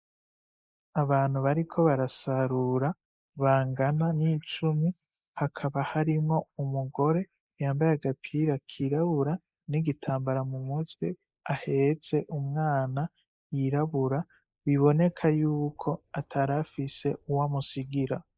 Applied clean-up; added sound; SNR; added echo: neural mask model Resemble Enhance denoiser.